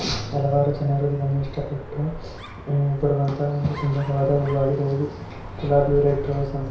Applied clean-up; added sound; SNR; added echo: none; Dog; 14 dB; reverberation time 0.6 s.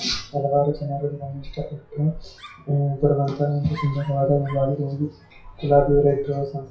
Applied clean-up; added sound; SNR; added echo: classical method WPE with log-MMSE.